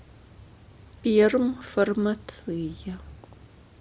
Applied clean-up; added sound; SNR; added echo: none; none; none; none.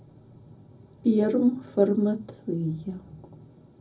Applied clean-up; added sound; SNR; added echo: none; none; none; reverberation time 0.4 s.